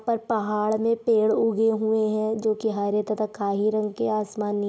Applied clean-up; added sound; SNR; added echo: none; none; none; none.